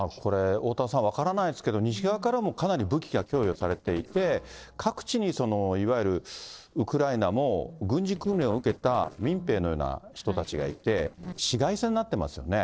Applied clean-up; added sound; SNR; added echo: neural separator model SepFormer DNS4.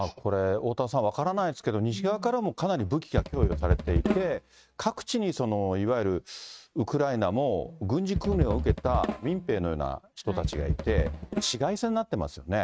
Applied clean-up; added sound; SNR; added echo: neural mask model RNNoise.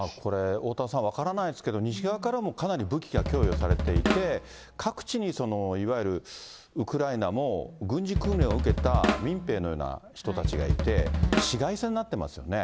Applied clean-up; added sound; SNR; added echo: none; Drum kit; -1 dB; none.